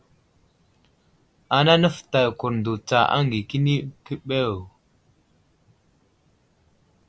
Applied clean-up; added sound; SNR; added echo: none; none; none; none.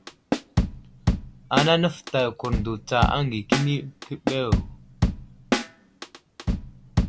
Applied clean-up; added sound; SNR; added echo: none; Drum / Drum kit; -1 dB; none.